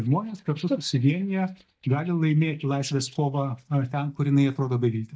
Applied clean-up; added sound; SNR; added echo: neural mask model DeepFilterNet 3.